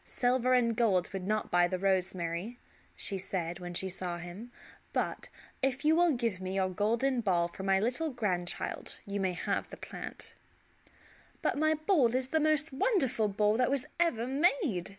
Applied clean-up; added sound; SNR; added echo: none; none; none; none.